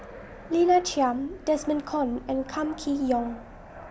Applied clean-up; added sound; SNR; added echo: none; Fixed-wing aircraft, airplane; 18 dB; none.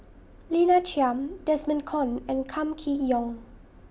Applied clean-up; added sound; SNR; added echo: none; none; none; none.